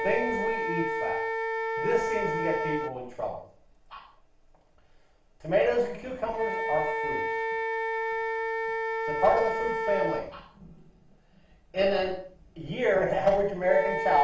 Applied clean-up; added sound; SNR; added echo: none; Wind instrument, woodwind instrument; 3 dB; reverberation time 0.5 s.